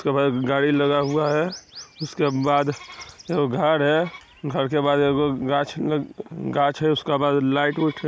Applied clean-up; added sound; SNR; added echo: none; none; none; none.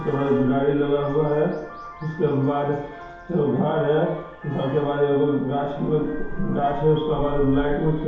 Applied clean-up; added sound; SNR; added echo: none; Vehicle horn, car horn, honking; 11 dB; reverberation time 1.0 s.